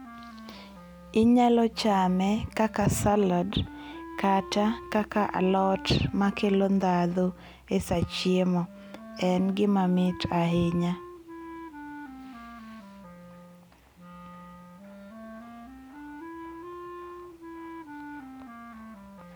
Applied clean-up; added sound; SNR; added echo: none; Wind instrument, woodwind instrument; 16 dB; none.